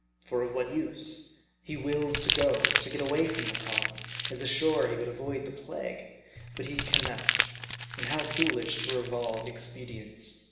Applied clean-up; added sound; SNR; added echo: none; Crumpling, crinkling; -1 dB; reverberation time 0.9 s.